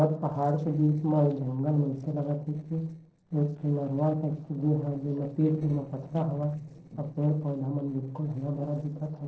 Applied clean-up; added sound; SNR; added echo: neural separator model SepFormer DNS4.